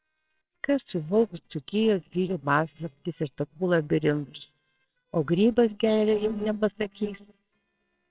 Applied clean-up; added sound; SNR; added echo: neural separator model SepFormer WHAMR!.